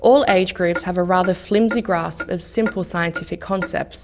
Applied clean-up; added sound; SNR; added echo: none; Clock; 14 dB; none.